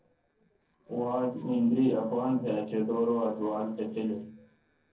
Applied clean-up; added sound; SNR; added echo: neural separator model SepFormer DNS4.